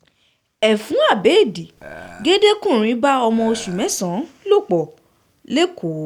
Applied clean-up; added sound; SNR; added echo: none; Burping, eructation; 19 dB; none.